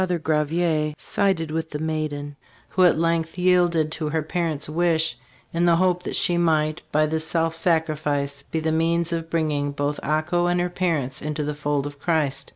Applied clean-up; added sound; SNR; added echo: none; none; none; none.